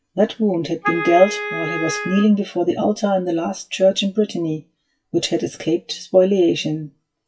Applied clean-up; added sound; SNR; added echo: classical method WPE with log-MMSE.